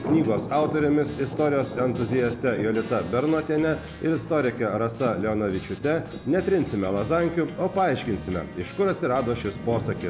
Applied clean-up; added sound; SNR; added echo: none; Thunder; 12 dB; none.